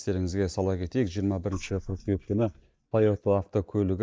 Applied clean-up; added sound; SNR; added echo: neural mask model DeepFilterNet 3.